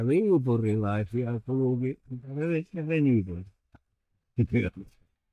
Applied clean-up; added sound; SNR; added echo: neural mask model DeepFilterNet 3.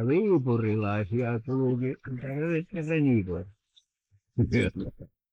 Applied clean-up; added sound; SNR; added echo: neural mask model Resemble Enhance denoiser.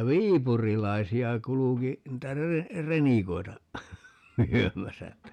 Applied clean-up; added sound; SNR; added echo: none; none; none; none.